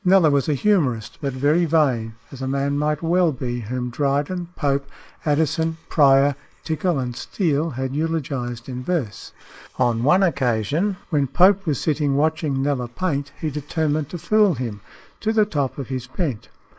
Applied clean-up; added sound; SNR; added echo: neural mask model Resemble Enhance denoiser.